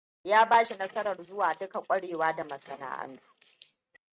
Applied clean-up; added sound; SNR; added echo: neural mask model RNNoise.